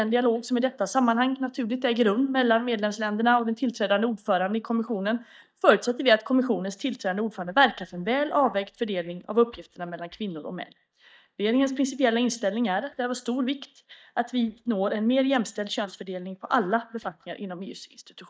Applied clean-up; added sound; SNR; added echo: neural mask model DeepFilterNet 3.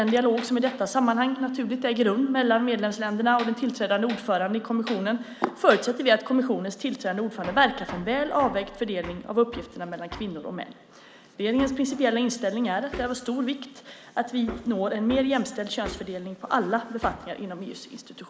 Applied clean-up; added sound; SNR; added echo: none; Hammer; 18 dB; none.